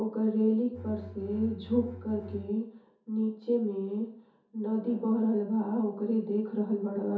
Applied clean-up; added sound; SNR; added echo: none; Bowed string instrument; 13 dB; reverberation time 0.5 s.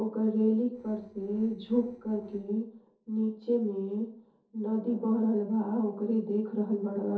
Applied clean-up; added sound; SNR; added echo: neural separator model SepFormer DNS4.